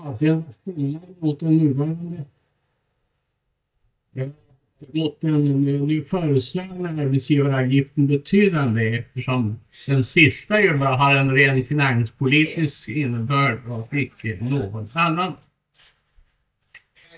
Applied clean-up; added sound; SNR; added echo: neural mask model DeepFilterNet 3.